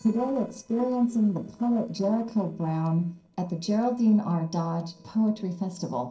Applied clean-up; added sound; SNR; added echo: neural separator model SepFormer DNS4.